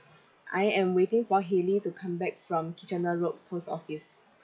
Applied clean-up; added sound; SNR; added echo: classical method log-MMSE.